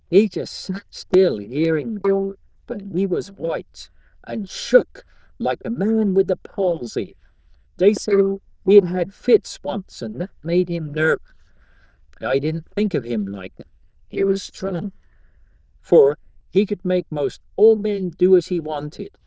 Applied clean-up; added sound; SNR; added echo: neural diffusion model UNIVERSE++.